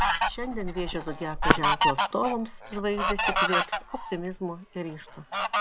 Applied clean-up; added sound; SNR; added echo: none; Fowl; -5 dB; none.